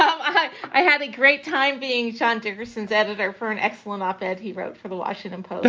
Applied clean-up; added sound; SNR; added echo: none; none; none; none.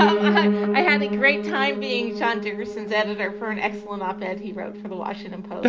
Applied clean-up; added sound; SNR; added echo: none; Piano; 1 dB; none.